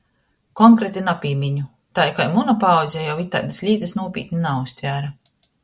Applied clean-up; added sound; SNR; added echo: none; none; none; none.